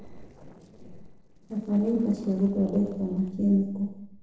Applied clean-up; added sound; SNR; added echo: neural separator model SepFormer DNS4.